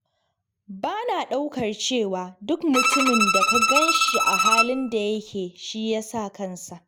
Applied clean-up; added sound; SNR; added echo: none; Bowed string instrument; -5 dB; none.